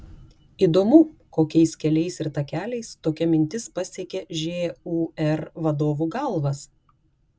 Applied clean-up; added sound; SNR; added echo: none; none; none; none.